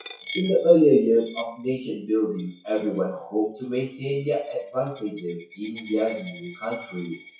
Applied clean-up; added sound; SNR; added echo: classical method WPE with log-MMSE.